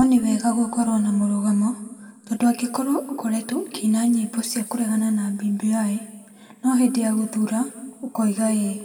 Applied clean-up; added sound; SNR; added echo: none; none; none; reverberation time 1.7 s.